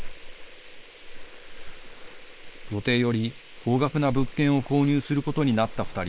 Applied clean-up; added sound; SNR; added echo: neural separator model SepFormer WHAM!.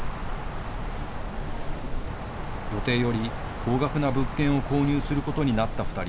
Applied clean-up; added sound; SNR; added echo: none; Wind; 2 dB; none.